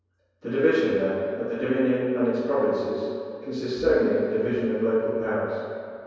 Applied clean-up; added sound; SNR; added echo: none; none; none; reverberation time 2.2 s.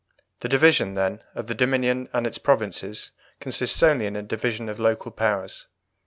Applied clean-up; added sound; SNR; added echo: none; none; none; none.